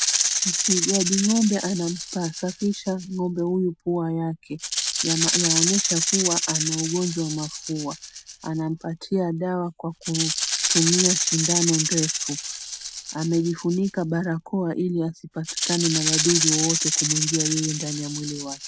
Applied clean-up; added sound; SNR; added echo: none; Rattle (instrument); 0 dB; none.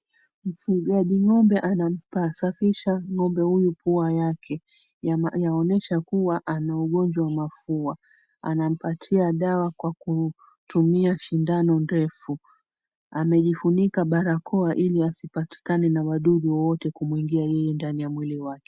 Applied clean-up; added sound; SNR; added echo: none; none; none; none.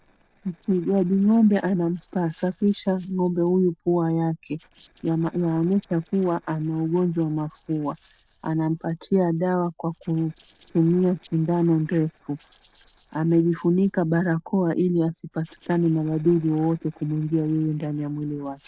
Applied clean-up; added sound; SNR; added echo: neural separator model SepFormer DNS4.